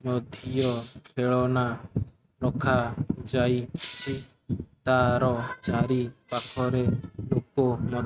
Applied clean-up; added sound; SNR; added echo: neural mask model RNNoise.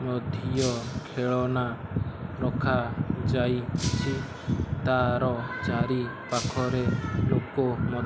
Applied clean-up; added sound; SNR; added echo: none; Shatter; 17 dB; none.